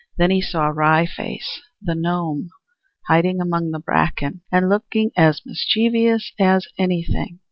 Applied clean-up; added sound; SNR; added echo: none; none; none; none.